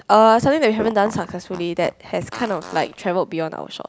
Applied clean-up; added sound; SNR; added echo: none; Fart; 16 dB; none.